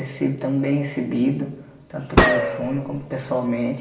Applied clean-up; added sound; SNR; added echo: none; Gunshot, gunfire; -3 dB; reverberation time 1.0 s.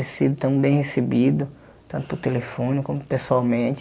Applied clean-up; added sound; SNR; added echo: none; none; none; none.